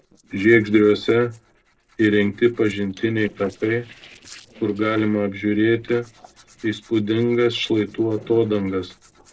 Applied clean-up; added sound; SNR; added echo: neural separator model SepFormer DNS4.